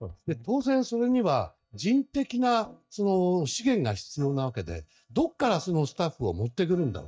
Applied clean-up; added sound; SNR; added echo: neural mask model DeepFilterNet 3.